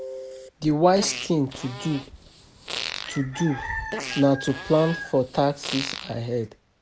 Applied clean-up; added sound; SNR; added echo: none; Fart; 11 dB; none.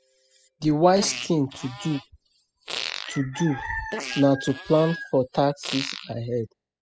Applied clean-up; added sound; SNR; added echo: classical method spectral subtraction.